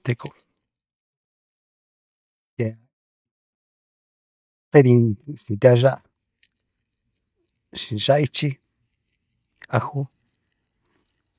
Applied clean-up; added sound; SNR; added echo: neural mask model DeepFilterNet 3.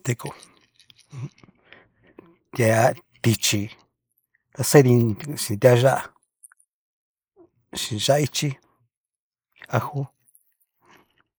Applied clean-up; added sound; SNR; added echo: neural mask model Resemble Enhance denoiser.